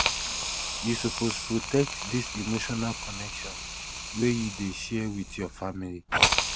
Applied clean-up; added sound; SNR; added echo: none; Hiss; 0 dB; none.